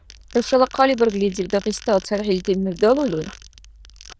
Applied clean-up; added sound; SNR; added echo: neural diffusion model UNIVERSE++.